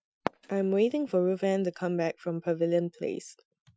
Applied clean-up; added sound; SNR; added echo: classical method Wiener filter.